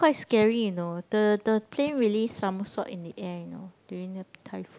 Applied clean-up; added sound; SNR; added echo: none; none; none; none.